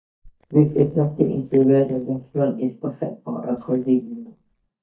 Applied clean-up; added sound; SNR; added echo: neural mask model DeepFilterNet 3.